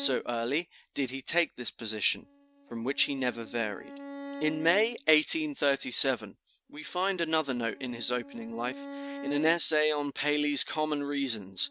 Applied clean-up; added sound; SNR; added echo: neural mask model RNNoise.